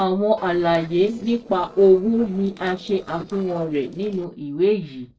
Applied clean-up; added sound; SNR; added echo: neural separator model SepFormer DNS4.